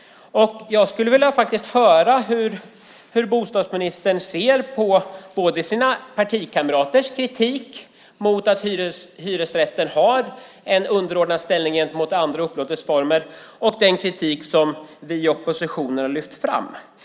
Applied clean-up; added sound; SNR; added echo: none; none; none; none.